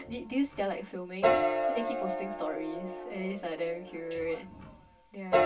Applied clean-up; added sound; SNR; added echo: none; Piano; -4 dB; reverberation time 0.1 s.